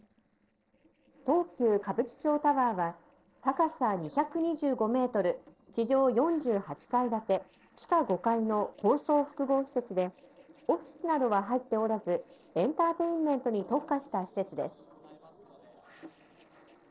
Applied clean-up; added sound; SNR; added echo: neural separator model SepFormer DNS4.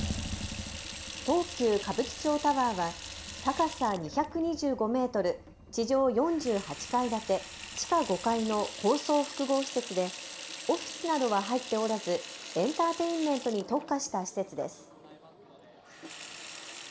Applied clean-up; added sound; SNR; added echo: none; Sink (filling or washing) / Water tap, faucet; 13 dB; reverberation time 0.5 s.